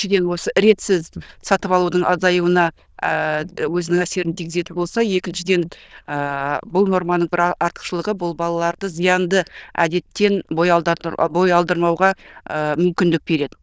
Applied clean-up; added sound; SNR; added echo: neural diffusion model UNIVERSE++.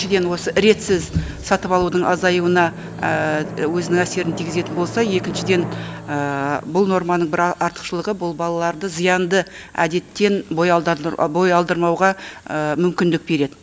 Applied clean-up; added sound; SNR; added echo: none; Drum; 15 dB; none.